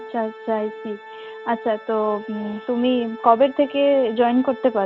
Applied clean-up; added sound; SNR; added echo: none; Organ; 16 dB; none.